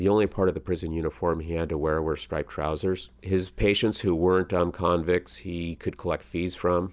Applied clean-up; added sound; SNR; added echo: none; none; none; none.